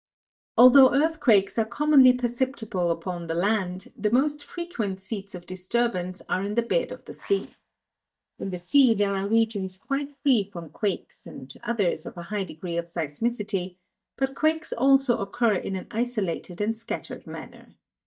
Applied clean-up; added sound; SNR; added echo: neural mask model DeepFilterNet 3.